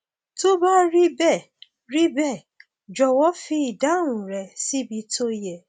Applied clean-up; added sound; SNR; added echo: none; none; none; none.